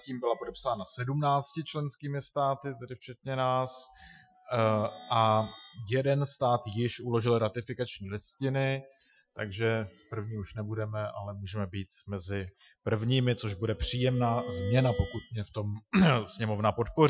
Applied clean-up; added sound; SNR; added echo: classical method Wiener filter.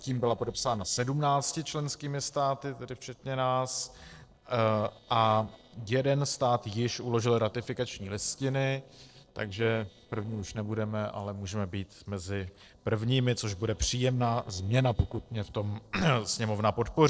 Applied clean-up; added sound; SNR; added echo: neural separator model SepFormer DNS4.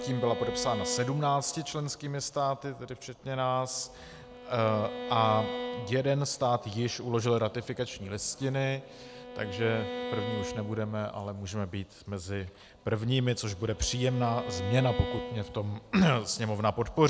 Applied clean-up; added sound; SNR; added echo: none; Bowed string instrument; 11 dB; none.